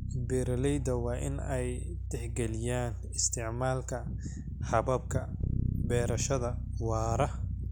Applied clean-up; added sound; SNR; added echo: none; Bass guitar; 3 dB; none.